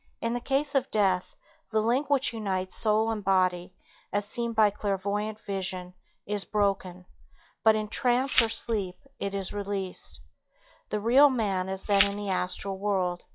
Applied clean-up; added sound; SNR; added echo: classical method log-MMSE.